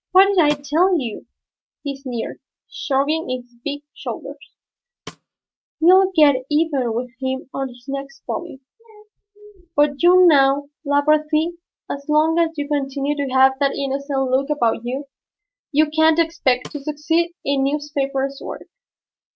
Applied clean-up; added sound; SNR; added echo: neural mask model RNNoise.